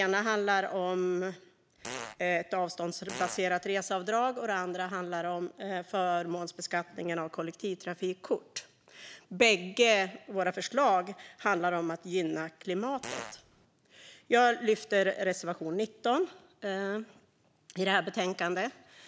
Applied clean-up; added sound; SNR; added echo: none; Fart; 11 dB; none.